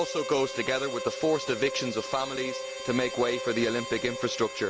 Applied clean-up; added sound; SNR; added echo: none; Harmonica; 7 dB; none.